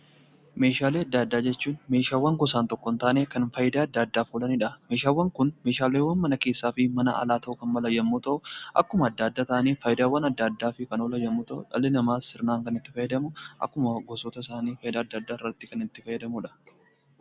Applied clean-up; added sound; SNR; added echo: none; none; none; none.